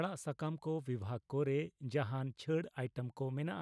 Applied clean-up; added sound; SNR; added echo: none; none; none; none.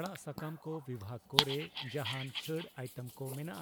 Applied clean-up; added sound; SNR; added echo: none; Dog; 0 dB; none.